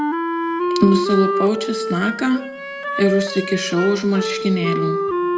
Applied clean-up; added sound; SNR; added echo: none; Wind instrument, woodwind instrument; 3 dB; reverberation time 1.0 s.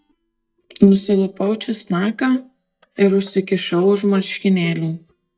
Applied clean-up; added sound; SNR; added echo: neural mask model DeepFilterNet 3.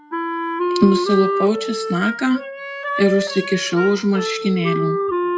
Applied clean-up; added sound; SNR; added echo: classical method WPE with log-MMSE.